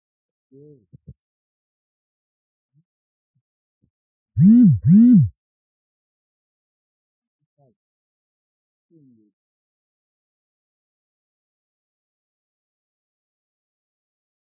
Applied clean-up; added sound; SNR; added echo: neural mask model Resemble Enhance denoiser.